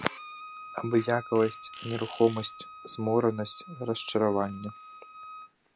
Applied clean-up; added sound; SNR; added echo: none; Bowed string instrument + Fart; 16 dB; none.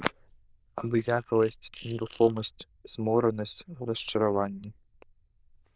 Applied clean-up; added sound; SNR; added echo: neural diffusion model UNIVERSE++.